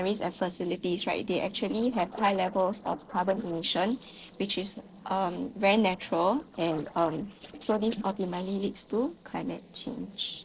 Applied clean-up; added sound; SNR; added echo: neural separator model SepFormer DNS4.